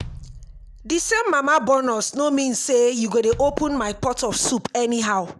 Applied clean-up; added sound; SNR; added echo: none; Bass drum; 18 dB; none.